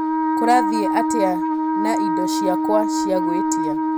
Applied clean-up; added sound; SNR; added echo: none; Wind instrument, woodwind instrument; -4 dB; none.